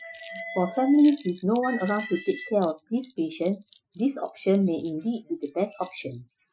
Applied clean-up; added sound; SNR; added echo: classical method Wiener filter.